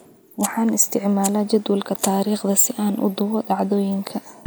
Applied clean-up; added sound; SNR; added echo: none; Fire; 16 dB; none.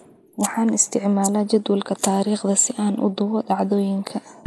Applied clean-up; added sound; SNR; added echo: neural mask model Resemble Enhance denoiser.